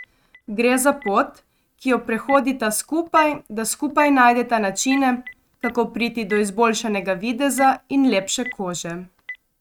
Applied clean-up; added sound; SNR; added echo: neural mask model RNNoise.